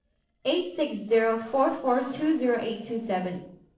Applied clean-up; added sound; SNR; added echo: neural separator model SepFormer DNS4.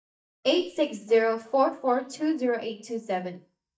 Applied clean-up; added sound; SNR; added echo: neural mask model DeepFilterNet 3.